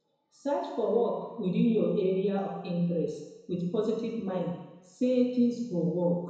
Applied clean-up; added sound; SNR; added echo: none; none; none; reverberation time 1.0 s.